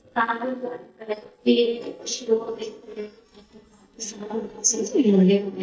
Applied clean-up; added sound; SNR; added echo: neural mask model DeepFilterNet 3.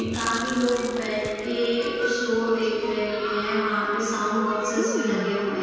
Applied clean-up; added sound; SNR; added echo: none; Chewing, mastication; 12 dB; reverberation time 2.1 s.